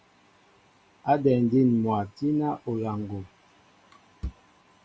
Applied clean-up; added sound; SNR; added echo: none; none; none; none.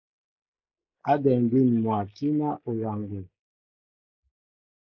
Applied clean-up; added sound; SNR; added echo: neural mask model Resemble Enhance denoiser.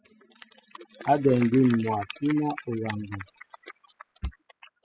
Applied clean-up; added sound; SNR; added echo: classical method spectral subtraction.